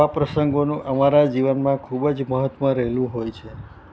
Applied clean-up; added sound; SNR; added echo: none; none; none; none.